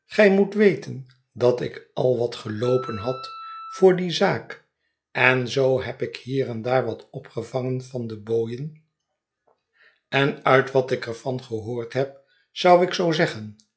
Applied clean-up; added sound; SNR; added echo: classical method log-MMSE.